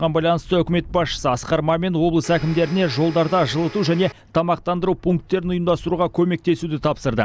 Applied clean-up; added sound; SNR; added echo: none; Domestic sounds, home sounds; 17 dB; none.